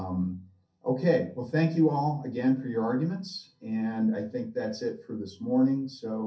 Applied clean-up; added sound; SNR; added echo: none; none; none; reverberation time 0.3 s.